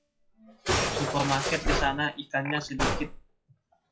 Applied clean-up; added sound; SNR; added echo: classical method log-MMSE.